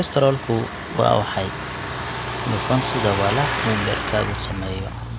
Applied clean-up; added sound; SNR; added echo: none; Truck; 4 dB; none.